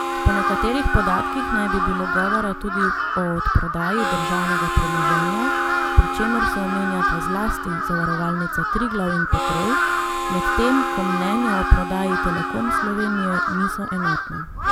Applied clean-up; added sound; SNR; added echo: none; Crow + Harmonica; -1 dB; none.